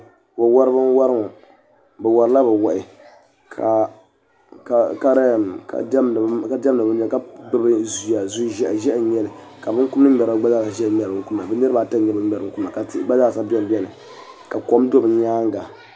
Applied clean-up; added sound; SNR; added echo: none; none; none; none.